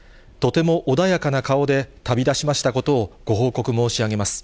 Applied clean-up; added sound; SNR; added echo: none; none; none; none.